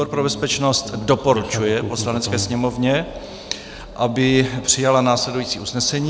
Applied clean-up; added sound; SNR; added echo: none; none; none; none.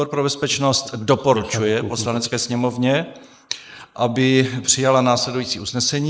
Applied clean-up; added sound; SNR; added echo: neural mask model Resemble Enhance denoiser.